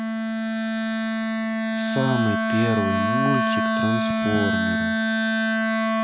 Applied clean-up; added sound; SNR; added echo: none; Wind instrument, woodwind instrument; -5 dB; none.